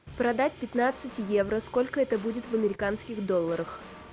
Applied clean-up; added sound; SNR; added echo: none; Drum kit; 17 dB; none.